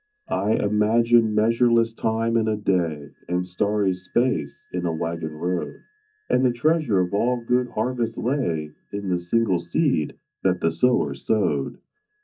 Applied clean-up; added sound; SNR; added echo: neural mask model DeepFilterNet 3.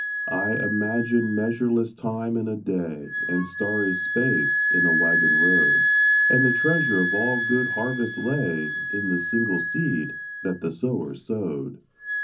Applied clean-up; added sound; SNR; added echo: none; Wind instrument, woodwind instrument; -1 dB; reverberation time 0.3 s.